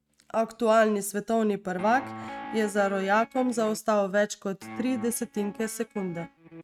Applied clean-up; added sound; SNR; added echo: neural mask model RNNoise.